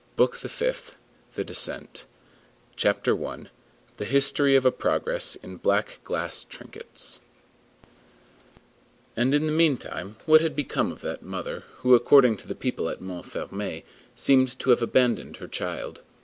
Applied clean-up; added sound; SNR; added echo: none; none; none; none.